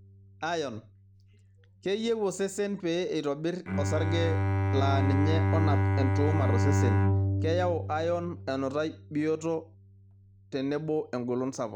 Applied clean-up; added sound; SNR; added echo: none; Bowed string instrument; -2 dB; none.